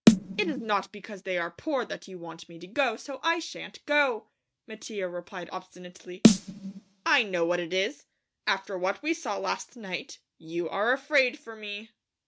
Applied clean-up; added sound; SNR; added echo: neural mask model RNNoise.